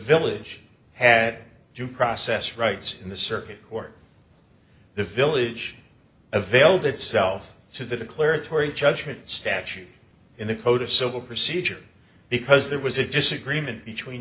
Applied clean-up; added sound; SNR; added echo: none; none; none; none.